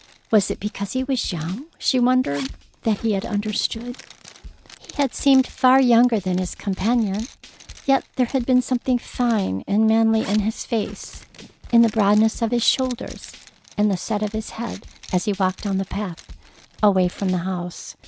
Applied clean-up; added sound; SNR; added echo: none; Zipper (clothing) + Drum kit; 20 dB; none.